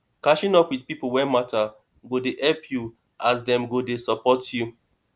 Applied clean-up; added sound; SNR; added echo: none; none; none; none.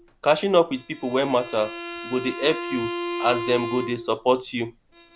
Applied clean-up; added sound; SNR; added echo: none; Bowed string instrument; 9 dB; none.